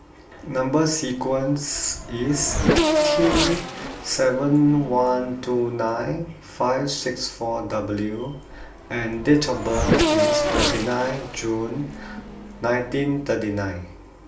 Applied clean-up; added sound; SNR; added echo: none; Race car, auto racing / Accelerating, revving, vroom; 3 dB; reverberation time 0.3 s.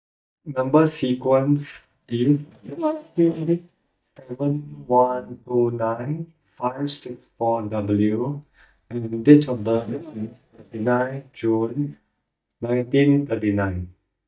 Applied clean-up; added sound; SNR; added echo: neural mask model DeepFilterNet 3.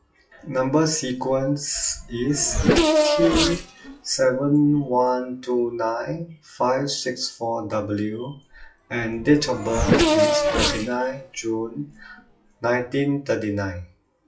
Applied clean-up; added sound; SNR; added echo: classical method WPE with log-MMSE.